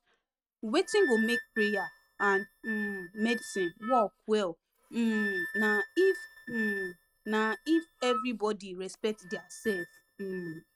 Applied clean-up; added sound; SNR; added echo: neural mask model RNNoise.